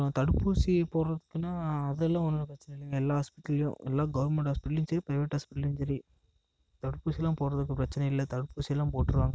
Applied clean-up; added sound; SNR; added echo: none; none; none; none.